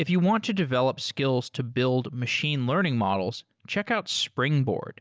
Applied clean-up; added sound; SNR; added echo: none; none; none; none.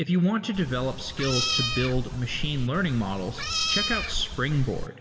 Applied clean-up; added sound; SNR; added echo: none; Meow; 3 dB; reverberation time 1.7 s.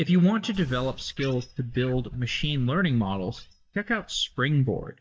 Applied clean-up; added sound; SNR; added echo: neural mask model DeepFilterNet 3.